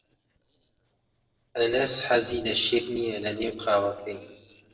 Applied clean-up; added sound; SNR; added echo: neural separator model SepFormer DNS4.